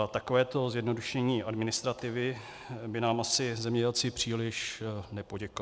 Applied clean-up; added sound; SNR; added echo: none; none; none; none.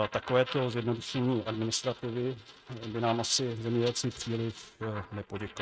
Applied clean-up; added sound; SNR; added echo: neural mask model RNNoise.